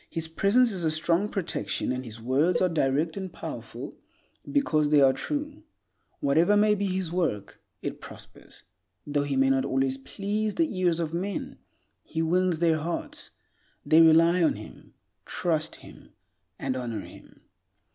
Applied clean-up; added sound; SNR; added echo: none; Cowbell; 11 dB; none.